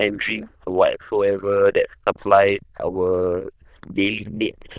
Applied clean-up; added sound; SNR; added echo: neural diffusion model UNIVERSE++.